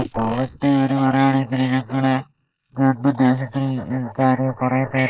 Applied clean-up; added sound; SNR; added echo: neural mask model Resemble Enhance denoiser.